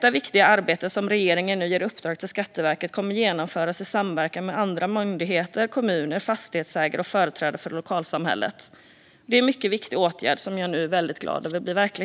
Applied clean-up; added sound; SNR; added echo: none; none; none; none.